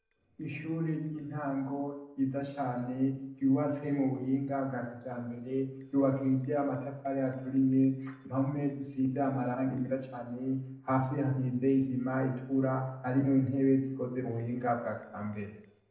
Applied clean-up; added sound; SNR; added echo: neural separator model SepFormer DNS4.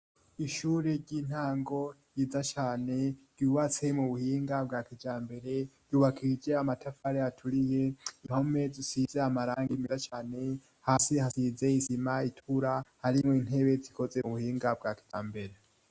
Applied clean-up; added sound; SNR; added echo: none; none; none; none.